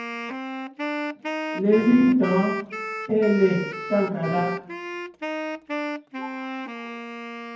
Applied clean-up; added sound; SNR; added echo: none; Wind instrument, woodwind instrument; 6 dB; reverberation time 0.9 s.